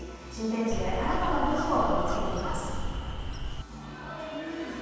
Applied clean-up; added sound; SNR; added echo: none; Crow; 0 dB; reverberation time 2.1 s.